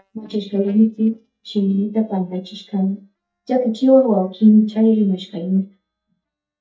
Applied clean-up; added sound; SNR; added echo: neural mask model DeepFilterNet 3.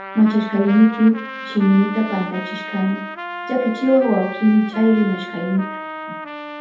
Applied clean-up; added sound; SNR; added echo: none; Trumpet; 12 dB; reverberation time 0.6 s.